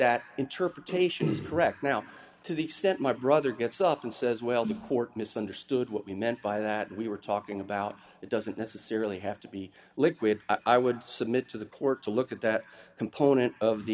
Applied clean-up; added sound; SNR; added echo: none; Snare drum; 14 dB; none.